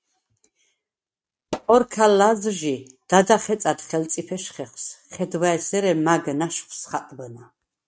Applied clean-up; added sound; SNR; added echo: neural mask model RNNoise.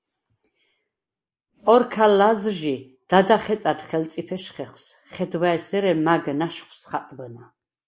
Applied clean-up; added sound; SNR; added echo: neural mask model Resemble Enhance denoiser.